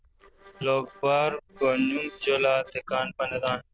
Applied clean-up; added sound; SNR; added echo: neural diffusion model UNIVERSE++.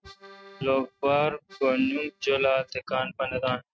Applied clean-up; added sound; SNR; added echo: neural mask model RNNoise.